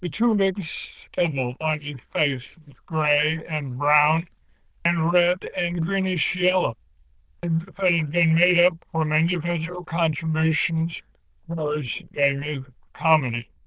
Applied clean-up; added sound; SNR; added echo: neural diffusion model UNIVERSE++.